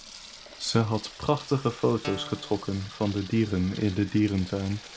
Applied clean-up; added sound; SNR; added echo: none; Sink (filling or washing) / Water tap, faucet + Guitar; 16 dB; none.